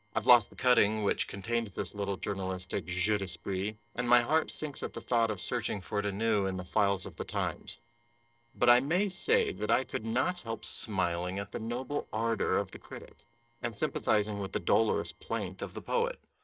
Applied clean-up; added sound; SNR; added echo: neural separator model SepFormer DNS4.